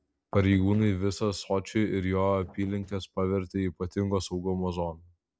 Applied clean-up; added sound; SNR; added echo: neural separator model SepFormer DNS4.